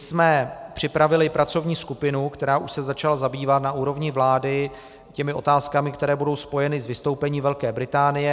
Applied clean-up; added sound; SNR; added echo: none; none; none; none.